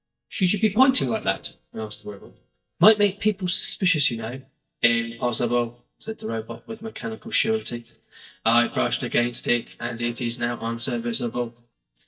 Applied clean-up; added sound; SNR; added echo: neural mask model DeepFilterNet 3.